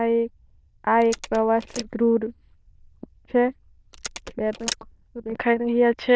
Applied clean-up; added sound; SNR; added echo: neural diffusion model UNIVERSE++.